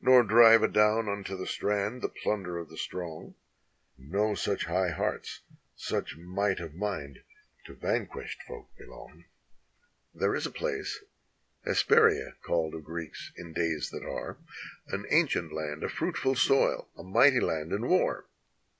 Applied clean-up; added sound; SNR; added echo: none; none; none; none.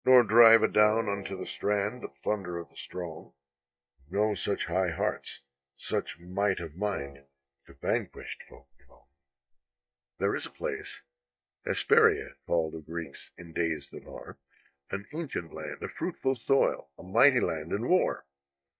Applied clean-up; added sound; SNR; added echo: neural mask model DeepFilterNet 3.